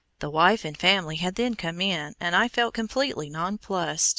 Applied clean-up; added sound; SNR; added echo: none; none; none; none.